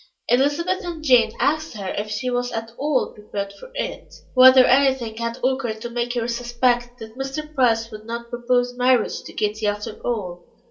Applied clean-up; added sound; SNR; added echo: none; none; none; reverberation time 0.2 s.